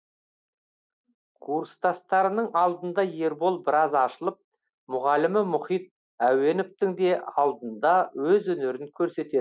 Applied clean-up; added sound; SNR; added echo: none; none; none; none.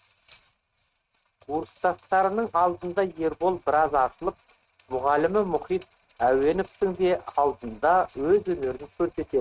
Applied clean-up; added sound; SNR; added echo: neural mask model RNNoise.